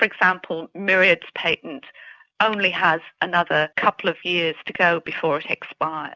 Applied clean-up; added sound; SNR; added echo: none; none; none; none.